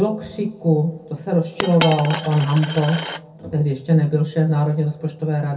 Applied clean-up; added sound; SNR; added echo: none; Coin (dropping); 11 dB; reverberation time 0.3 s.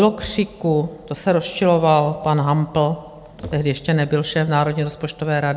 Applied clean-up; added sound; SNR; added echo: none; none; none; none.